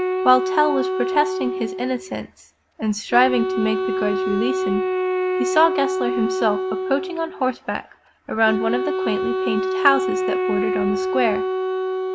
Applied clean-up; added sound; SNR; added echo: none; Wind instrument, woodwind instrument; 0 dB; none.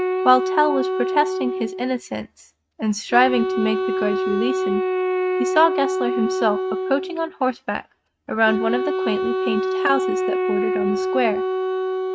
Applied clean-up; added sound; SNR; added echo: neural mask model RNNoise.